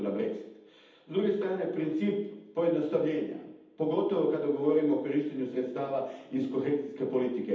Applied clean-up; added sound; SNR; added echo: none; none; none; reverberation time 0.8 s.